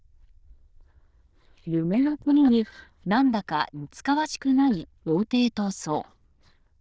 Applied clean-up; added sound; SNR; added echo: neural diffusion model UNIVERSE++.